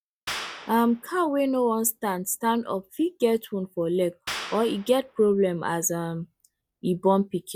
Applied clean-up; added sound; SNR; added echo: none; Clapping; 16 dB; none.